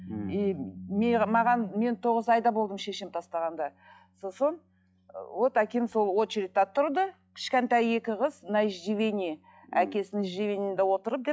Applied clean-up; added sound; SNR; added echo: classical method log-MMSE.